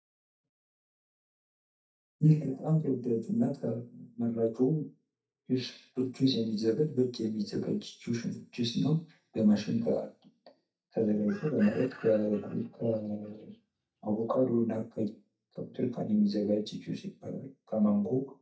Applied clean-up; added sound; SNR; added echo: neural mask model DeepFilterNet 3.